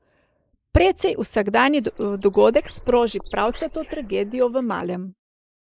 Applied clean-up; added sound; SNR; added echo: neural mask model Resemble Enhance denoiser.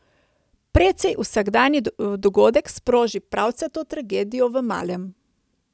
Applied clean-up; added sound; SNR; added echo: none; none; none; none.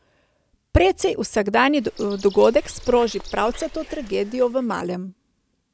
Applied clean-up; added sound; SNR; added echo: none; Bird; 17 dB; none.